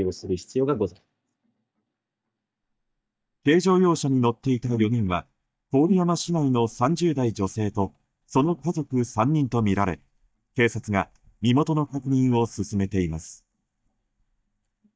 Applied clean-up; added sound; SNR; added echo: neural mask model DeepFilterNet 3.